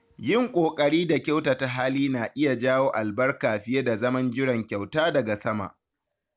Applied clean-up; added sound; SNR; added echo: none; none; none; none.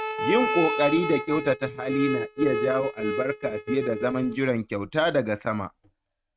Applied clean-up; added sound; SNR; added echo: neural mask model RNNoise.